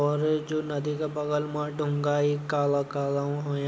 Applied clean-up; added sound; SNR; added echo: none; none; none; none.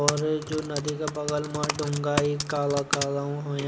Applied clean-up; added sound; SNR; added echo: none; Typing; 5 dB; none.